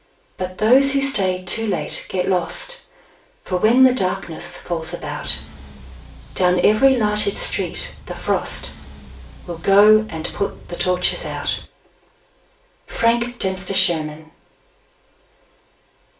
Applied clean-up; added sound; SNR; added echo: none; Engine; 17 dB; reverberation time 0.3 s.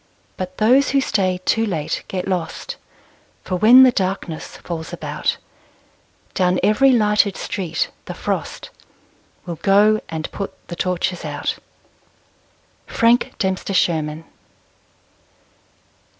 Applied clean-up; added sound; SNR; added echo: none; none; none; none.